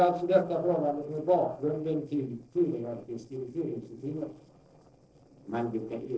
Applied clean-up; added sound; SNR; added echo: neural separator model SepFormer DNS4.